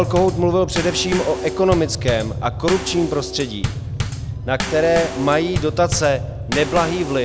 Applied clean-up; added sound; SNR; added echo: none; Bass drum / Snare drum / Drum kit; 6 dB; none.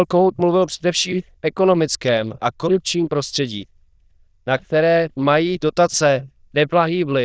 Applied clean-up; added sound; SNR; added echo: neural diffusion model UNIVERSE++.